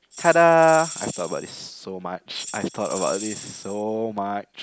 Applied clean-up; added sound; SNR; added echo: none; Tambourine; 14 dB; none.